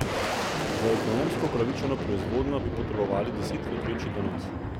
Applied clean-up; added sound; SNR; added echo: none; Boom; -1 dB; none.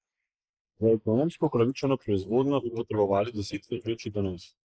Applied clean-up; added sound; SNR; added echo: neural mask model Resemble Enhance denoiser.